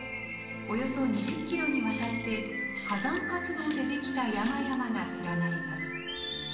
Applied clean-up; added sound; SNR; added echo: none; Water tap, faucet; 13 dB; reverberation time 0.9 s.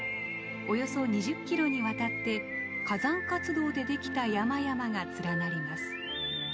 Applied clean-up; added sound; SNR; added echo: none; none; none; none.